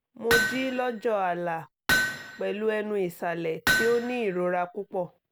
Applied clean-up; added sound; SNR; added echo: none; Hammer; 1 dB; none.